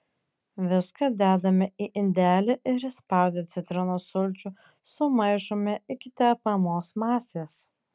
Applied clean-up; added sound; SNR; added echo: none; none; none; none.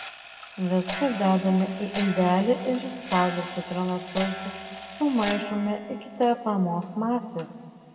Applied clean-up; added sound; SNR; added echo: none; Clock; 12 dB; reverberation time 1.9 s.